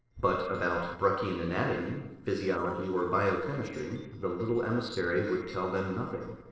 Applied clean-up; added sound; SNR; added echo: neural separator model SepFormer DNS4.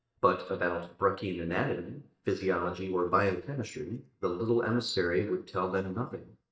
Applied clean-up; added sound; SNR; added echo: neural mask model DeepFilterNet 3.